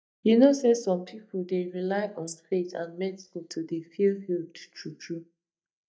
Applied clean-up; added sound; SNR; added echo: neural mask model DeepFilterNet 3.